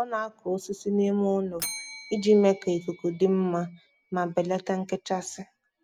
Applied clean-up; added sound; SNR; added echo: none; Bell; 18 dB; none.